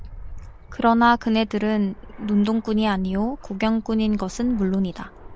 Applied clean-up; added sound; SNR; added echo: none; Fixed-wing aircraft, airplane; 16 dB; none.